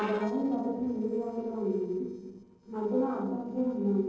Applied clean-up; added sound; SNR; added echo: neural separator model SepFormer DNS4.